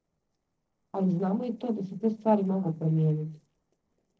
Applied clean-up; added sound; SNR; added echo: neural separator model SepFormer DNS4.